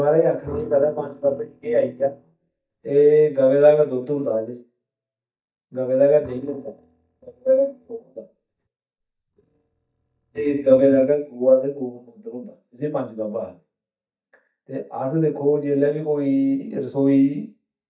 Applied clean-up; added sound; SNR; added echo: neural mask model DeepFilterNet 3.